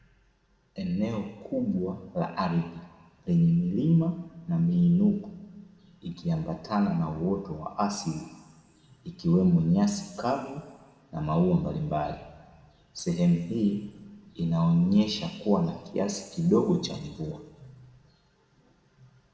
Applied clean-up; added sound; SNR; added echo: none; none; none; reverberation time 1.3 s.